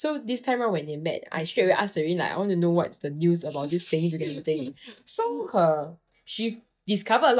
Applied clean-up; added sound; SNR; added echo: neural mask model DeepFilterNet 3.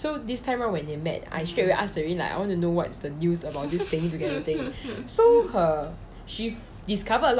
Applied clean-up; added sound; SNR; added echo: none; none; none; none.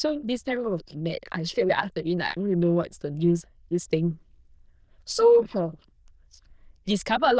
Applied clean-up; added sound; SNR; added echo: neural diffusion model UNIVERSE++.